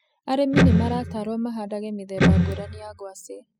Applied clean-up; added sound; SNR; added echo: classical method spectral subtraction.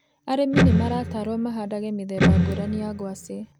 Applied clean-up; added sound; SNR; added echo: none; Electric guitar; -5 dB; none.